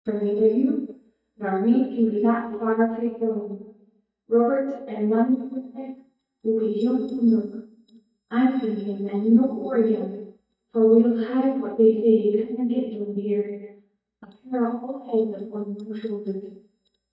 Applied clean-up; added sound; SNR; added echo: neural mask model DeepFilterNet 3.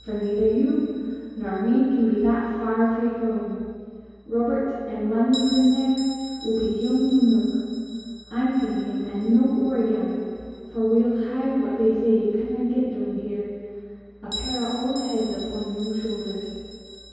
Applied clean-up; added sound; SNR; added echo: none; Bell; 19 dB; reverberation time 2.2 s.